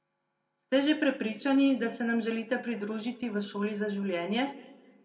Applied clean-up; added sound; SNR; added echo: none; none; none; reverberation time 0.8 s.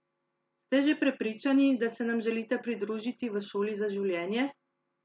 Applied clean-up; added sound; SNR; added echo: none; none; none; none.